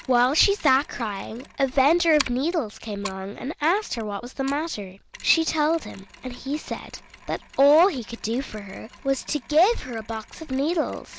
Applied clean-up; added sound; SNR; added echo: none; Mechanisms; 19 dB; none.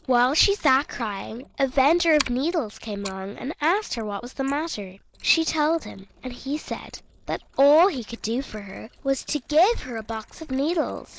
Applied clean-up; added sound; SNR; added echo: neural mask model Resemble Enhance denoiser.